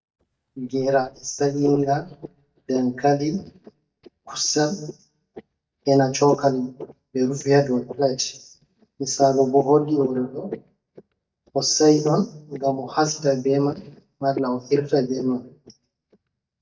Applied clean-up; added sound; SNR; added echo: neural mask model DeepFilterNet 3.